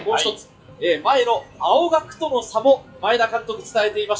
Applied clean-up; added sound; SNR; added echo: classical method WPE with log-MMSE.